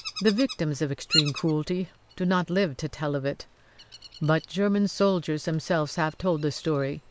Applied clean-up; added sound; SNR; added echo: none; Bird vocalization, bird call, bird song; 11 dB; none.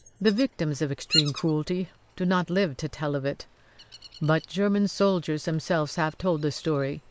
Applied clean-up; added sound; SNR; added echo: neural mask model Resemble Enhance denoiser.